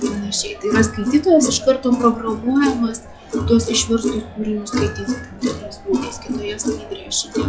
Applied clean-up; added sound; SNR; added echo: classical method log-MMSE.